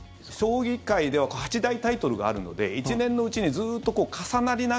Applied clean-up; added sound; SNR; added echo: none; none; none; none.